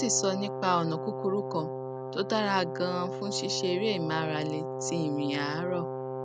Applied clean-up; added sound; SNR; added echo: none; Brass instrument; 4 dB; none.